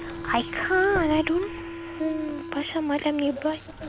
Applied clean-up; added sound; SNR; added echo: none; Subway, metro, underground + Sliding door; 10 dB; none.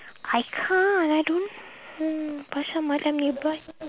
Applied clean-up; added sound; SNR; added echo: none; none; none; none.